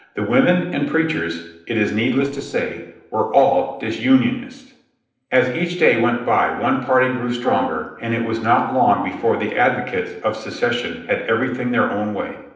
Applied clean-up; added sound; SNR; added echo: neural separator model SepFormer DNS4.